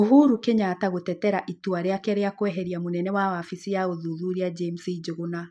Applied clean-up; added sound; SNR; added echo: neural mask model Resemble Enhance denoiser.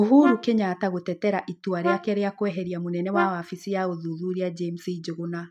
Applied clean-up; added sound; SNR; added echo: neural mask model RNNoise.